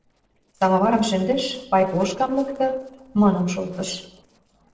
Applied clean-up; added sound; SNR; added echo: neural separator model SepFormer DNS4.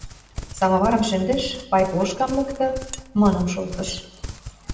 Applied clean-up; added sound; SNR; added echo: none; Livestock, farm animals, working animals; 13 dB; reverberation time 0.9 s.